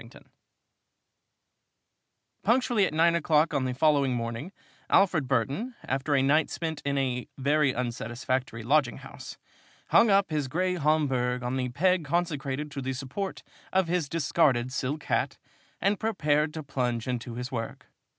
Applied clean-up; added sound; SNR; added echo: none; none; none; none.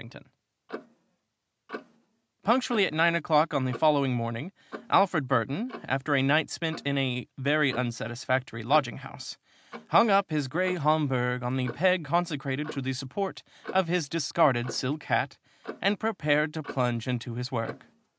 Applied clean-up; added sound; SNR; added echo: none; Clock; 18 dB; none.